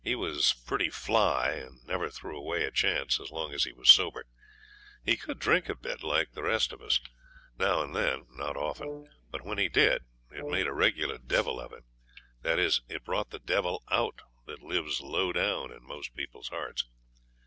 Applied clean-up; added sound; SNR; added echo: none; Brass instrument; 12 dB; none.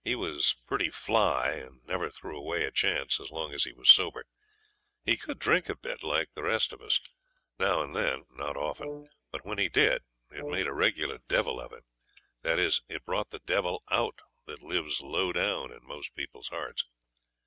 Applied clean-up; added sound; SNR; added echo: neural mask model RNNoise.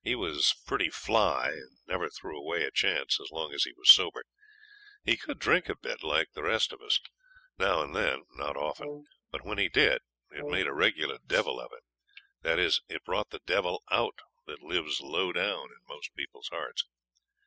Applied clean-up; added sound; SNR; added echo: classical method spectral subtraction.